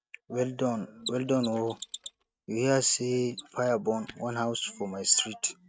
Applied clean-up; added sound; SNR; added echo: neural mask model RNNoise.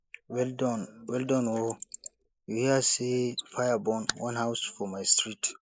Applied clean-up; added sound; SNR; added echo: neural mask model Resemble Enhance denoiser.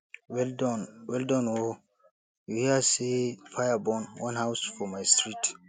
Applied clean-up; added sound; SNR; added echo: none; none; none; none.